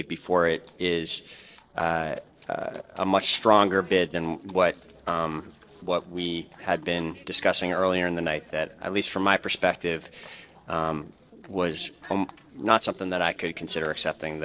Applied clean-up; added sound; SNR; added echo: neural separator model SepFormer DNS4.